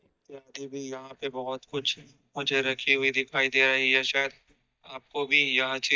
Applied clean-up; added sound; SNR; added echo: neural mask model DeepFilterNet 3.